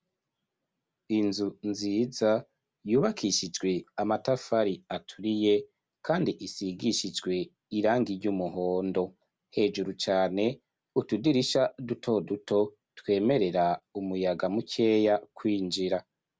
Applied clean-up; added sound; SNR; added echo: none; none; none; none.